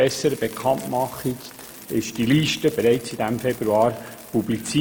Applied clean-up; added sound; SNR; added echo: none; Coin (dropping); 19 dB; none.